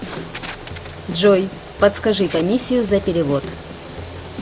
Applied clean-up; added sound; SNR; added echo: none; Drum kit; 14 dB; none.